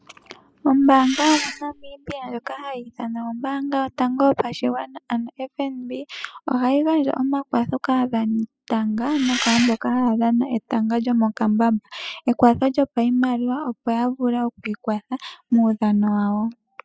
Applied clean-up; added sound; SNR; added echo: classical method spectral subtraction.